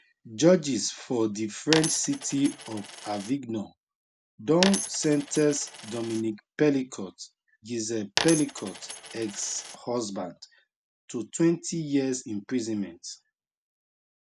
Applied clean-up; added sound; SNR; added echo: none; Coin (dropping); 6 dB; none.